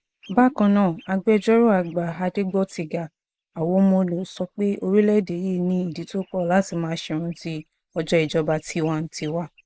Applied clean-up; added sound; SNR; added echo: neural mask model Resemble Enhance denoiser.